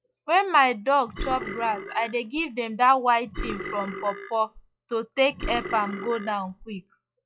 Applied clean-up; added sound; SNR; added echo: classical method log-MMSE.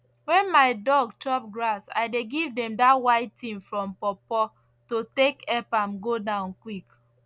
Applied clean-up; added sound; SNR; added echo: none; none; none; none.